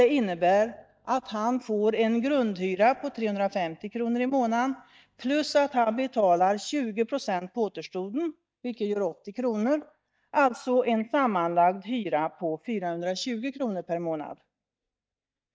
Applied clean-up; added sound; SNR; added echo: neural mask model DeepFilterNet 3.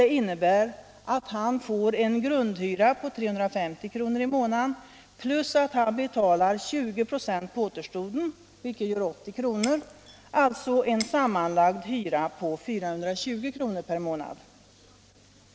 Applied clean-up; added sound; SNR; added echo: none; Shatter; 16 dB; none.